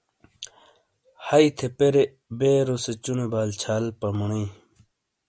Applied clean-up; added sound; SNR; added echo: none; none; none; none.